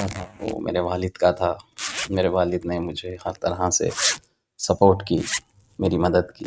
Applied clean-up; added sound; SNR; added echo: neural mask model RNNoise.